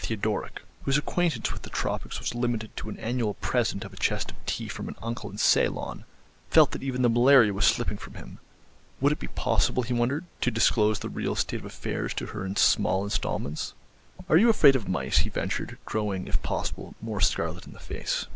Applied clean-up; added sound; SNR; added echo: none; none; none; none.